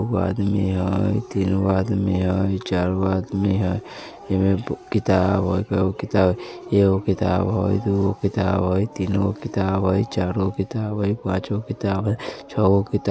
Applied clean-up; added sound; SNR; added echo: none; none; none; none.